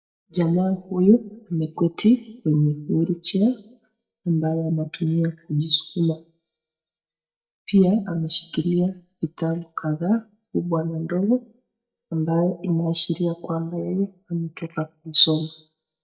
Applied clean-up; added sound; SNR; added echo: neural mask model DeepFilterNet 3.